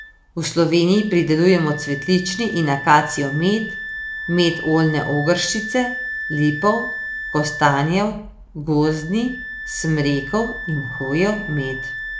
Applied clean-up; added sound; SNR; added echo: none; Wind instrument, woodwind instrument; 10 dB; none.